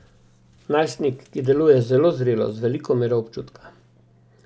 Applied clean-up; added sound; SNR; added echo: none; none; none; none.